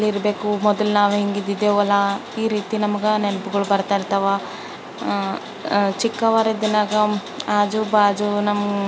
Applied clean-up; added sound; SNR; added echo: none; none; none; none.